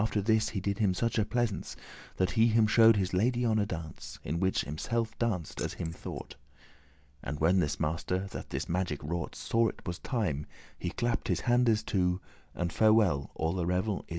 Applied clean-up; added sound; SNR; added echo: none; Keys jangling; 19 dB; none.